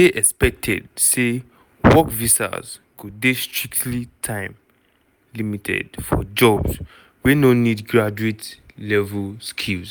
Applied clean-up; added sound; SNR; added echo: none; none; none; none.